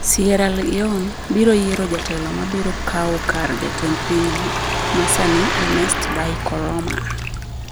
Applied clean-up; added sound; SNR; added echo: none; Truck + Water / Liquid; 3 dB; none.